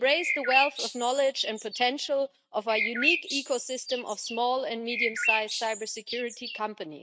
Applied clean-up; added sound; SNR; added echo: neural mask model RNNoise.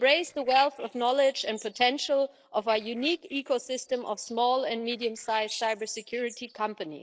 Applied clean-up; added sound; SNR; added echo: neural separator model SepFormer DNS4.